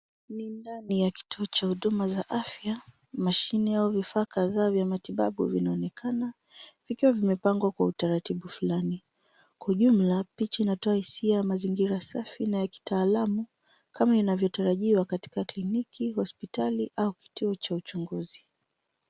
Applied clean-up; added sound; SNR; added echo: none; none; none; none.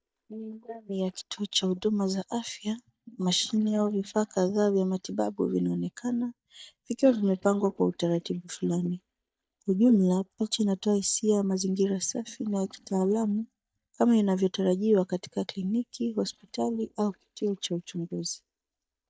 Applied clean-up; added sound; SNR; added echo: neural mask model DeepFilterNet 3.